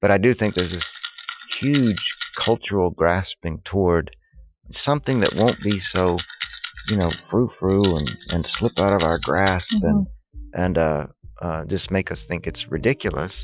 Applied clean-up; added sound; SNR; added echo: classical method Wiener filter.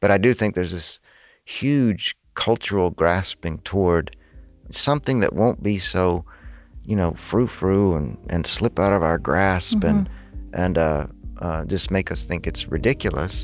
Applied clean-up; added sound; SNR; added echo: none; none; none; none.